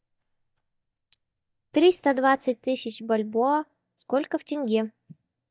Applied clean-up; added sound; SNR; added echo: neural mask model DeepFilterNet 3.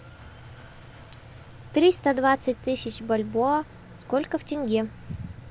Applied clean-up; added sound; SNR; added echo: none; Engine; 18 dB; none.